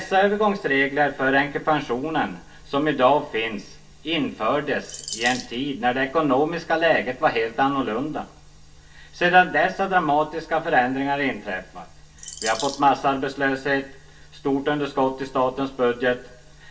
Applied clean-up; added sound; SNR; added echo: none; Bird vocalization, bird call, bird song; 11 dB; reverberation time 0.2 s.